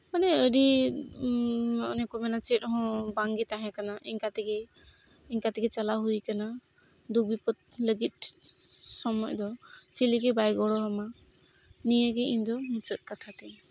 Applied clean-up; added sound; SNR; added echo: none; none; none; none.